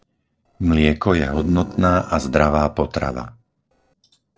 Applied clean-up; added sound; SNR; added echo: neural separator model SepFormer DNS4.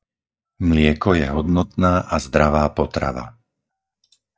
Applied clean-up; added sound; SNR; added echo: neural mask model DeepFilterNet 3.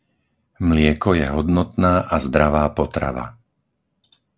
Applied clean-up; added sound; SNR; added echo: none; none; none; none.